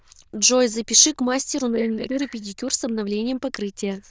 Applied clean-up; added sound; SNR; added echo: neural diffusion model UNIVERSE++.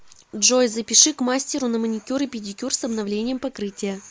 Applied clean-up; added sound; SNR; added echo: none; none; none; none.